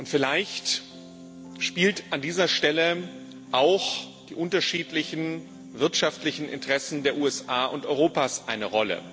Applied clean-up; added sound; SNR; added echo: none; Piano; 18 dB; none.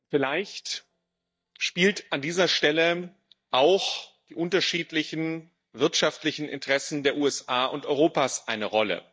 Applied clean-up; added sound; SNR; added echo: neural mask model DeepFilterNet 3.